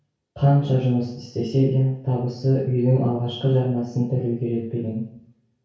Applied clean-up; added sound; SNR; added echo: none; none; none; reverberation time 0.6 s.